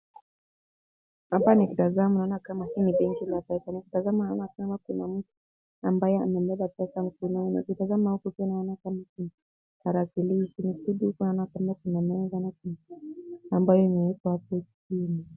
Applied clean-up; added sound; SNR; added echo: none; none; none; none.